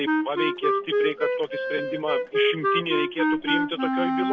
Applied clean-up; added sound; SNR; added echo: none; Wind instrument, woodwind instrument; -4 dB; none.